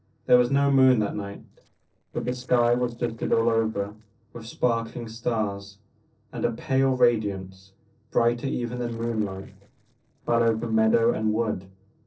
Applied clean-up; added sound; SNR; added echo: neural separator model SepFormer DNS4.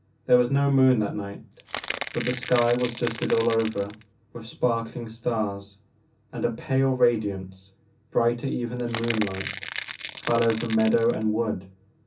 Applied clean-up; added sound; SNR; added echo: none; Crackle / Crushing; 8 dB; reverberation time 0.3 s.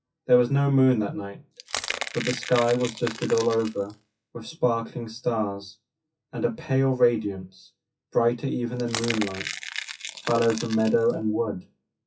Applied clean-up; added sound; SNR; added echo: classical method WPE with log-MMSE.